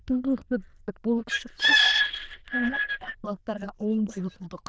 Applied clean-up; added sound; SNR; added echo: neural diffusion model UNIVERSE++.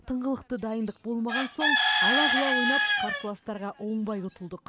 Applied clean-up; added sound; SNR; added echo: none; Bird / Chicken, rooster; -4 dB; none.